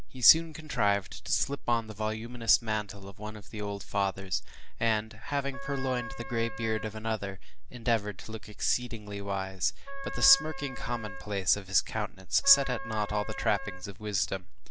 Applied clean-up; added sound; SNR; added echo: none; Wind instrument, woodwind instrument; 13 dB; none.